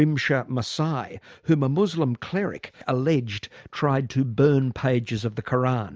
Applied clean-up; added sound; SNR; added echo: none; none; none; none.